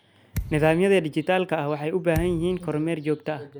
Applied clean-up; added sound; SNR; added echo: none; Thump, thud; 12 dB; none.